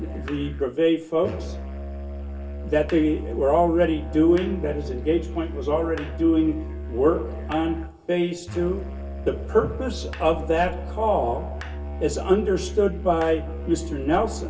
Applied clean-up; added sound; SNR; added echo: none; Musical instrument; 8 dB; reverberation time 0.2 s.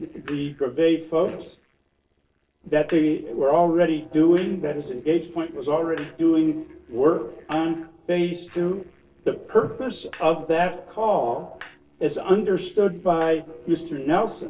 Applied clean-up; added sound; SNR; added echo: neural separator model SepFormer DNS4.